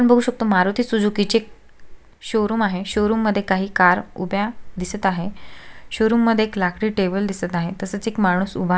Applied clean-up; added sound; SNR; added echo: none; none; none; none.